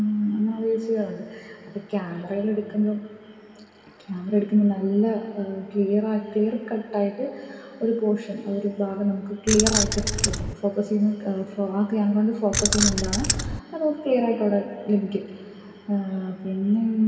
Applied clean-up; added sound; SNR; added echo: none; Keys jangling; -1 dB; reverberation time 2.2 s.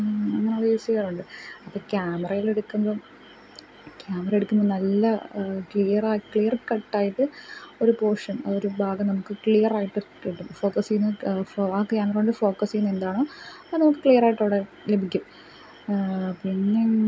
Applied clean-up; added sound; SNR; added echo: none; none; none; none.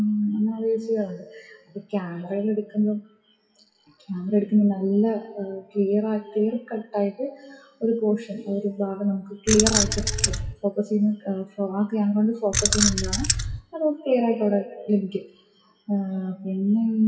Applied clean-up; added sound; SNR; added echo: classical method WPE with log-MMSE.